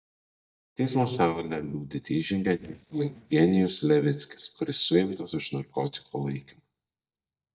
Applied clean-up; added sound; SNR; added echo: neural mask model DeepFilterNet 3.